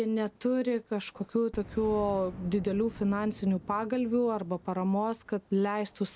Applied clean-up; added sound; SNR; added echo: none; Boom; 20 dB; none.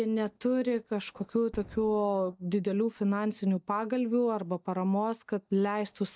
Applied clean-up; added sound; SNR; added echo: neural mask model DeepFilterNet 3.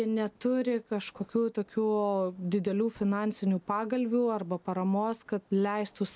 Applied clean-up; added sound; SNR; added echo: none; none; none; none.